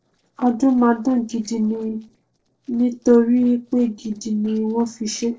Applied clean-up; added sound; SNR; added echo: neural separator model SepFormer DNS4.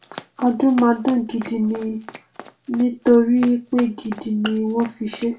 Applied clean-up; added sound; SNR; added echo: none; Run; 17 dB; reverberation time 0.2 s.